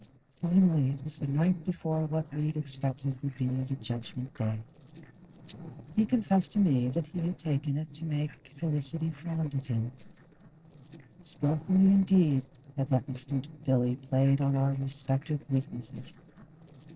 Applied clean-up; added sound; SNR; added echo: neural separator model SepFormer DNS4.